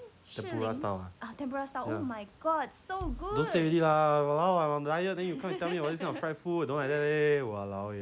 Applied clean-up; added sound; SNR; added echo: none; Bass drum; 15 dB; none.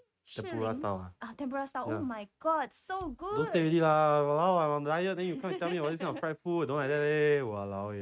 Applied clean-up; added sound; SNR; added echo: neural mask model RNNoise.